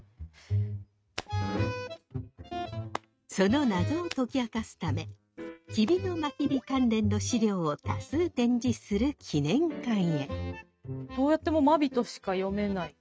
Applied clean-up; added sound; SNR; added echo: neural mask model RNNoise.